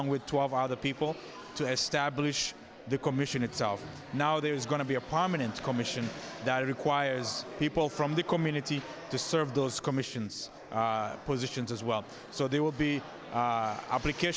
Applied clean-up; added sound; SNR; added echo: none; none; none; none.